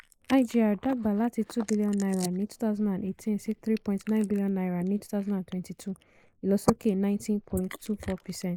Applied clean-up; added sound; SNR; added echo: neural mask model Resemble Enhance denoiser.